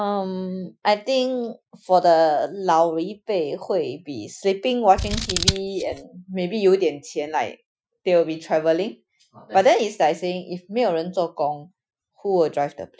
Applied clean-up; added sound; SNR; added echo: classical method Wiener filter.